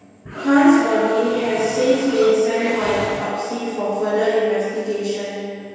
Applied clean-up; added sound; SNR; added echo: none; Mechanisms; 14 dB; reverberation time 1.9 s.